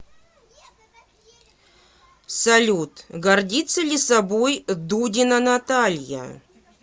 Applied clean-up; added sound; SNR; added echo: none; none; none; none.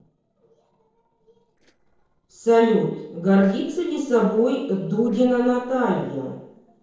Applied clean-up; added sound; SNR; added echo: neural separator model SepFormer DNS4.